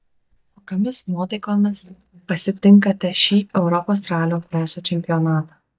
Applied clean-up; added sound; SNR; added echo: neural mask model DeepFilterNet 3.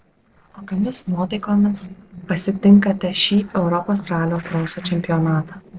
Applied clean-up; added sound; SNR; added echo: neural separator model SepFormer DNS4.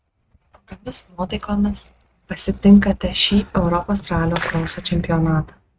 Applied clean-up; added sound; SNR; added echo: neural mask model RNNoise.